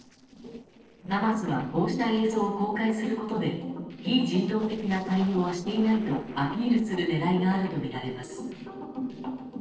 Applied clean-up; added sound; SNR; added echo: neural separator model SepFormer DNS4.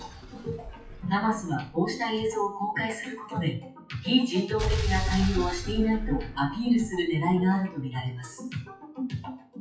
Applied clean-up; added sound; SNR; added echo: classical method WPE with log-MMSE.